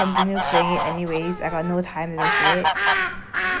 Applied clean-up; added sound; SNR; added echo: none; Fowl; -3 dB; none.